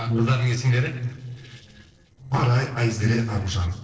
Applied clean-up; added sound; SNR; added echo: neural separator model SepFormer DNS4.